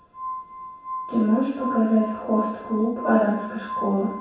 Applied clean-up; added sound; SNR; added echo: none; Glass; 10 dB; reverberation time 0.7 s.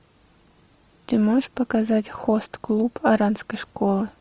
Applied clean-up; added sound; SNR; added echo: none; none; none; none.